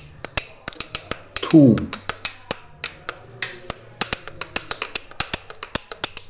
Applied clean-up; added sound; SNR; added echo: none; Bicycle bell; 8 dB; none.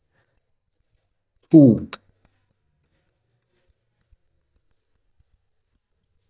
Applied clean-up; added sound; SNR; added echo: neural mask model DeepFilterNet 3.